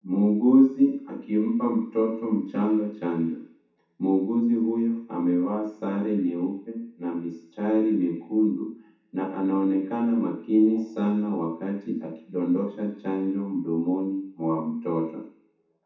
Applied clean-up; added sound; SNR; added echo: none; none; none; reverberation time 0.7 s.